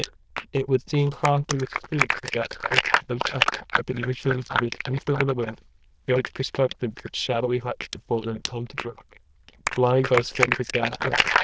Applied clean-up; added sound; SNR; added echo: neural diffusion model UNIVERSE++.